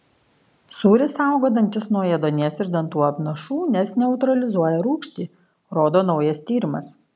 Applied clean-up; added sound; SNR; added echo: none; none; none; none.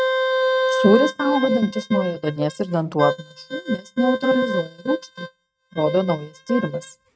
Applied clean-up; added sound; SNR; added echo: neural mask model RNNoise.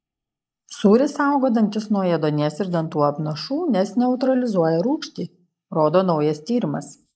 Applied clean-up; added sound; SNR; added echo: neural mask model Resemble Enhance denoiser.